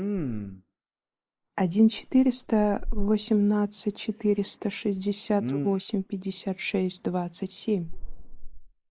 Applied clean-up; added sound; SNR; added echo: neural mask model Resemble Enhance denoiser.